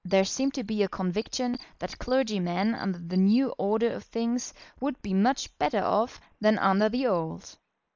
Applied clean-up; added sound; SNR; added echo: neural mask model Resemble Enhance denoiser.